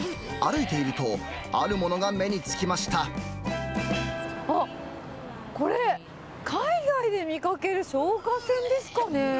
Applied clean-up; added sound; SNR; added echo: none; Cough; 15 dB; none.